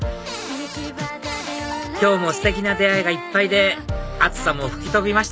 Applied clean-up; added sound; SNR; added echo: none; Cupboard open or close; 13 dB; none.